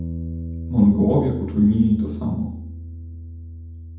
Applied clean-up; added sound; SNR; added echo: none; Bass guitar; 9 dB; reverberation time 0.8 s.